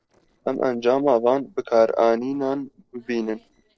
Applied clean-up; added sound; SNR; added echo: neural separator model SepFormer DNS4.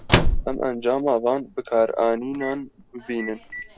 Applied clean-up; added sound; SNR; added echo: none; Microwave oven; 2 dB; none.